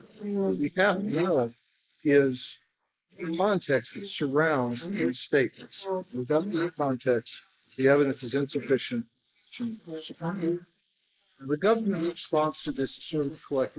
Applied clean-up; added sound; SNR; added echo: neural mask model Resemble Enhance denoiser.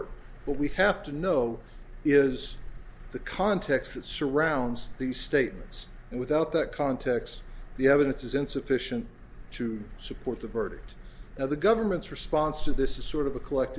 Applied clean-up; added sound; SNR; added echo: none; none; none; none.